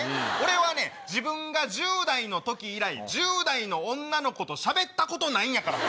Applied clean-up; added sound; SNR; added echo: none; none; none; none.